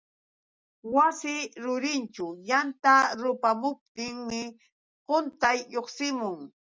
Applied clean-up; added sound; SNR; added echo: none; none; none; none.